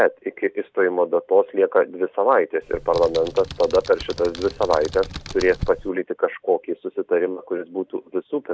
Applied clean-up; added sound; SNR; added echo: none; Computer keyboard; 13 dB; none.